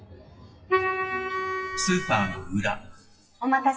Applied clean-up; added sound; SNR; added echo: classical method WPE with log-MMSE.